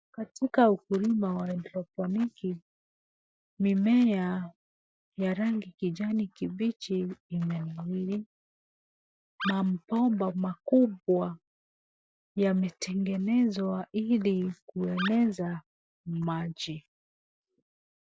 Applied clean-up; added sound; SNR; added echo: neural mask model Resemble Enhance denoiser.